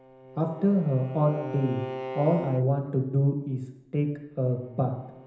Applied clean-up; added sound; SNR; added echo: none; Bowed string instrument; 14 dB; reverberation time 0.9 s.